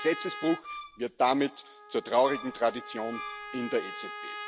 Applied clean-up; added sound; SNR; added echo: none; Wind instrument, woodwind instrument + Trumpet; 11 dB; none.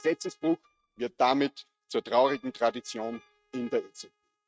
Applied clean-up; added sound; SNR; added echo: neural mask model RNNoise.